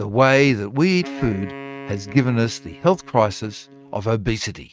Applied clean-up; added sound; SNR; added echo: neural mask model RNNoise.